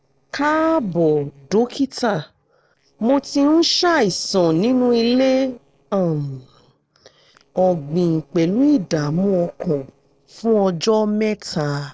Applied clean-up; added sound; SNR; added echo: neural separator model SepFormer DNS4.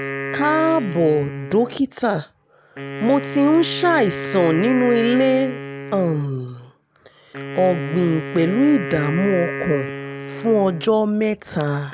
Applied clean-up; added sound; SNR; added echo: none; Wind instrument, woodwind instrument; 10 dB; none.